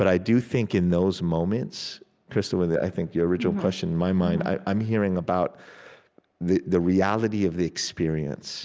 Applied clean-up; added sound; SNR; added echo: none; none; none; none.